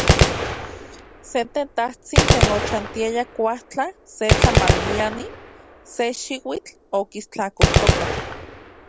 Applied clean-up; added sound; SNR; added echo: none; Gunshot, gunfire; -5 dB; none.